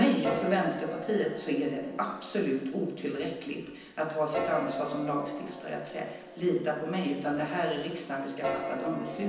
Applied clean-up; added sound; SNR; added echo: none; Piano; 9 dB; reverberation time 0.9 s.